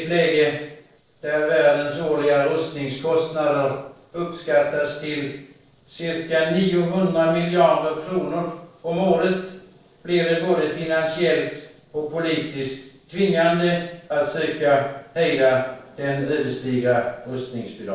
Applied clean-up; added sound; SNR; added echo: neural separator model SepFormer DNS4.